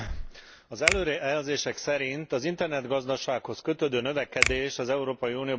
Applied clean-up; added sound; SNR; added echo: none; Finger snapping; 4 dB; none.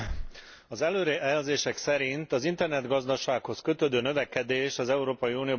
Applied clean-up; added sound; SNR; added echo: none; none; none; none.